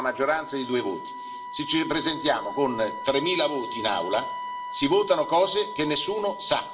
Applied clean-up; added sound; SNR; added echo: none; Wind instrument, woodwind instrument; 10 dB; reverberation time 1.4 s.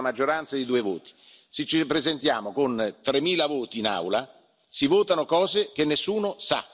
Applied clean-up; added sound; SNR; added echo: none; none; none; none.